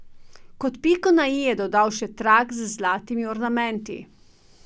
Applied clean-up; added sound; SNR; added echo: none; none; none; none.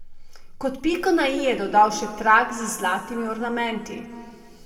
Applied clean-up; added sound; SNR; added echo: none; none; none; reverberation time 1.6 s.